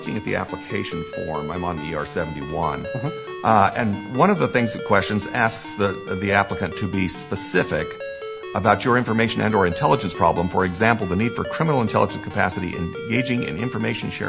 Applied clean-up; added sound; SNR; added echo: none; Ringtone; 11 dB; none.